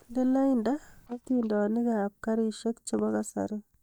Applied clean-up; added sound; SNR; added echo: neural mask model DeepFilterNet 3.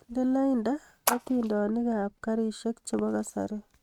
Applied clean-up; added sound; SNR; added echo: neural mask model RNNoise.